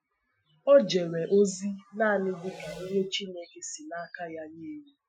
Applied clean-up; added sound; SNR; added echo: classical method Wiener filter.